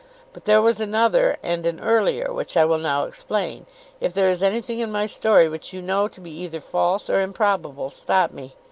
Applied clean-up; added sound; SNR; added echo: none; none; none; none.